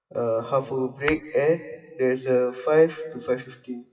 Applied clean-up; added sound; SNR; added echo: classical method WPE with log-MMSE.